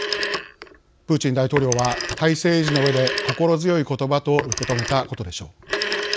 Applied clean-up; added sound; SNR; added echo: none; Telephone; 6 dB; none.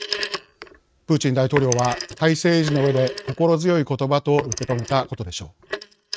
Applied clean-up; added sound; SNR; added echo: neural mask model RNNoise.